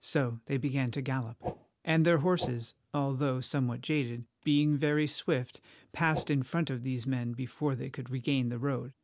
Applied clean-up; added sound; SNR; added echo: none; Whoosh, swoosh, swish; 8 dB; none.